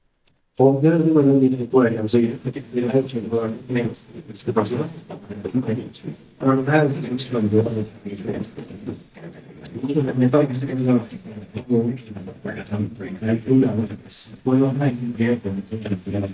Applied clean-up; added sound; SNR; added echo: neural mask model DeepFilterNet 3.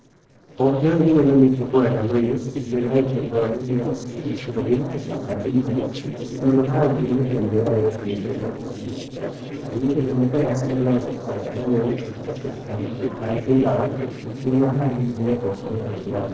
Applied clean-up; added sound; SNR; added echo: neural separator model SepFormer DNS4.